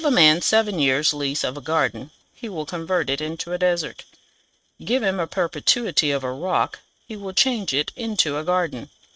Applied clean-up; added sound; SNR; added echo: neural mask model RNNoise.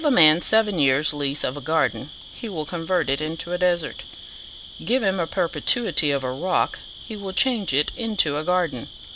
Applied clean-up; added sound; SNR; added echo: none; Cricket; 15 dB; none.